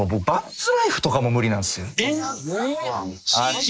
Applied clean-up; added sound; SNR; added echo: neural mask model Resemble Enhance denoiser.